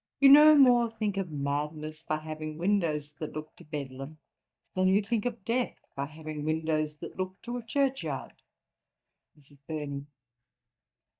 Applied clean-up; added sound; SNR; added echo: neural mask model DeepFilterNet 3.